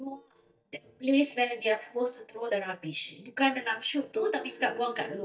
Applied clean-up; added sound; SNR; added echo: neural mask model DeepFilterNet 3.